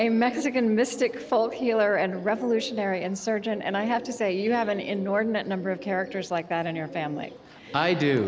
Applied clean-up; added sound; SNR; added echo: none; Bird; 16 dB; none.